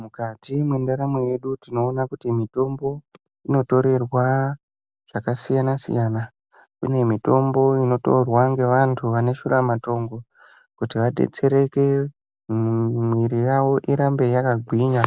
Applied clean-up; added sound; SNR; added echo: none; none; none; none.